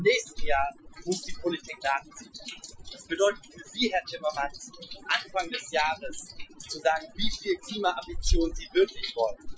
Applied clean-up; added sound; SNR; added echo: classical method Wiener filter.